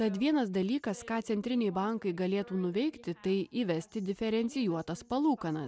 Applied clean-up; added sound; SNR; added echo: none; none; none; none.